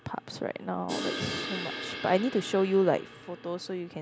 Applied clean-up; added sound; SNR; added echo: none; Crash cymbal; 9 dB; none.